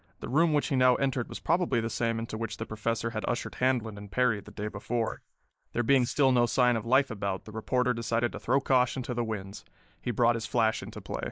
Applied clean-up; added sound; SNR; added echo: neural mask model Resemble Enhance denoiser.